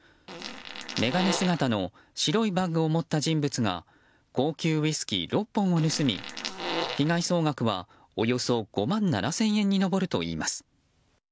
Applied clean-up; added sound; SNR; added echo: none; Fart; 7 dB; none.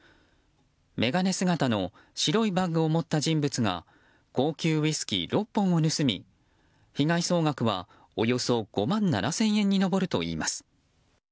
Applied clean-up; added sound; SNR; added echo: none; none; none; none.